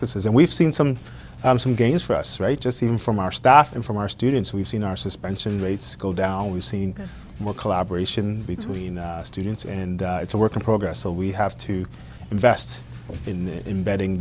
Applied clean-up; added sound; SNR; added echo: none; none; none; none.